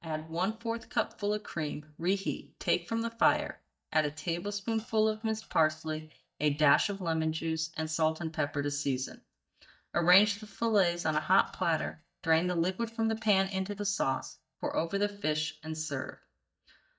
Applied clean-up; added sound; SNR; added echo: neural mask model DeepFilterNet 3.